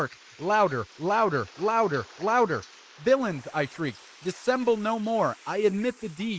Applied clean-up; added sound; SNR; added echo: neural mask model Resemble Enhance denoiser.